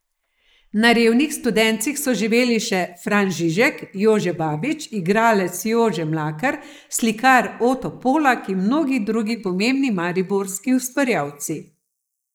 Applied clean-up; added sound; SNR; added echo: neural mask model Resemble Enhance denoiser.